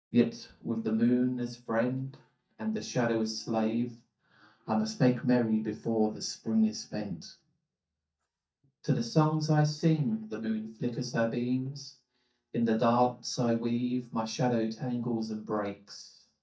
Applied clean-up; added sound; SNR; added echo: neural mask model DeepFilterNet 3.